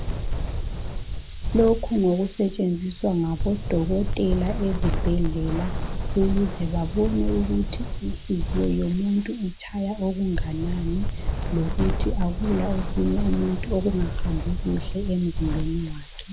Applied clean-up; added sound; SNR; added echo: none; Wind; 1 dB; none.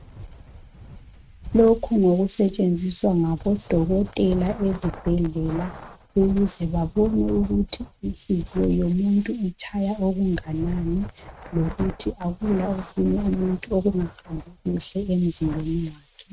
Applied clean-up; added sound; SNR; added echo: neural mask model RNNoise.